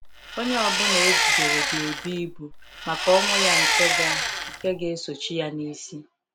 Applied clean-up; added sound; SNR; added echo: none; Engine; -4 dB; none.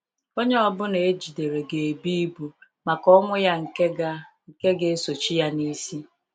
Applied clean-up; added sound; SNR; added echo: none; none; none; none.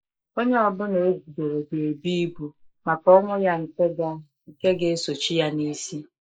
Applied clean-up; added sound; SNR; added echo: neural mask model Resemble Enhance denoiser.